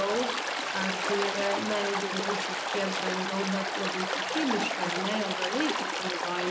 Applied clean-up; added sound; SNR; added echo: none; Stream; -1 dB; none.